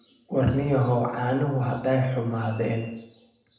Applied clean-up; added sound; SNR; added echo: none; none; none; reverberation time 0.7 s.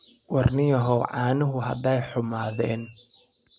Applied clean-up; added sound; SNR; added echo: none; none; none; none.